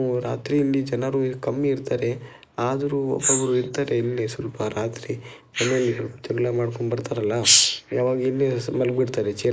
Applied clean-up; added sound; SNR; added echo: neural mask model Resemble Enhance denoiser.